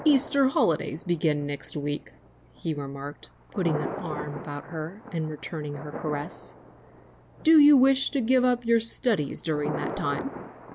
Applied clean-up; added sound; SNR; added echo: none; Thunder; 13 dB; none.